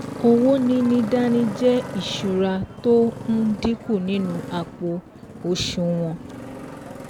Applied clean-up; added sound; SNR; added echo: none; Motorcycle; 12 dB; none.